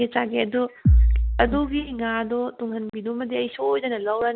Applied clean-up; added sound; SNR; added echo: none; Bass drum; -4 dB; none.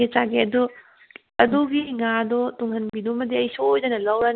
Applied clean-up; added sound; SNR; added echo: none; none; none; none.